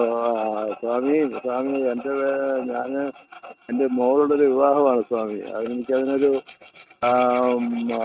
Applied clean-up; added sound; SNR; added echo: neural mask model RNNoise.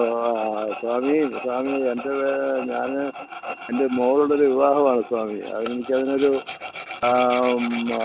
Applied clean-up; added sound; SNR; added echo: none; Tools; 13 dB; none.